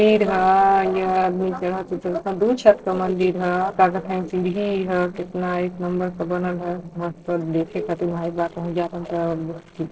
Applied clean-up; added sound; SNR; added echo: neural separator model SepFormer DNS4.